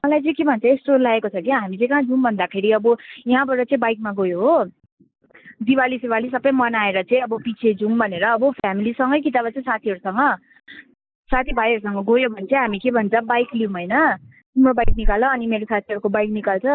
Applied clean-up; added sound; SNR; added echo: neural mask model Resemble Enhance denoiser.